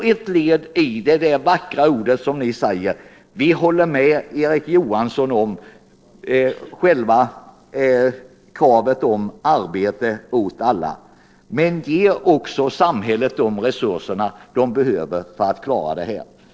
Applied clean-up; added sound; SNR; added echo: neural separator model SepFormer DNS4.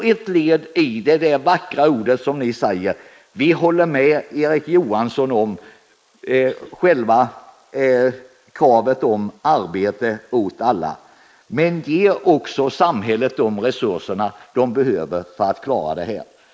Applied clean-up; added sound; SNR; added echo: neural mask model Resemble Enhance denoiser.